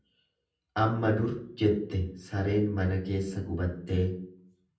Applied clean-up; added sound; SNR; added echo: none; none; none; reverberation time 0.6 s.